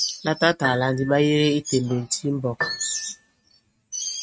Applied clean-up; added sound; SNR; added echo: neural mask model RNNoise.